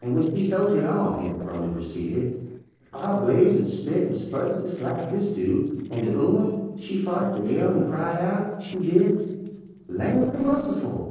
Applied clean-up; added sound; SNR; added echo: neural separator model SepFormer DNS4.